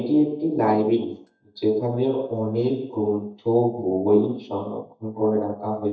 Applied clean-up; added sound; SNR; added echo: neural mask model DeepFilterNet 3.